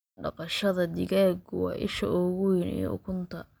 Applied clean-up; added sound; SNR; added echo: none; none; none; none.